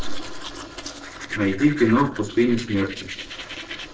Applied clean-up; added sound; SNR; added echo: neural separator model SepFormer DNS4.